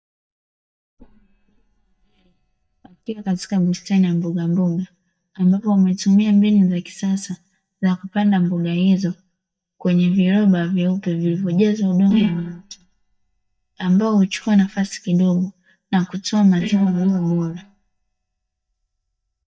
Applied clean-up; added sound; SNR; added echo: neural mask model DeepFilterNet 3.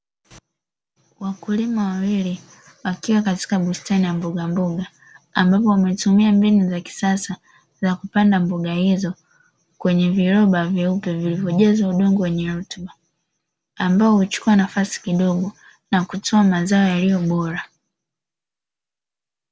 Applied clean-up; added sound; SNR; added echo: none; none; none; none.